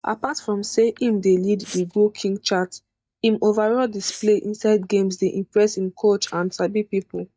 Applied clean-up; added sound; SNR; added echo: neural mask model DeepFilterNet 3.